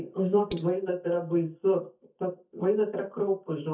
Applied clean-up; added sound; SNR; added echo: neural mask model DeepFilterNet 3.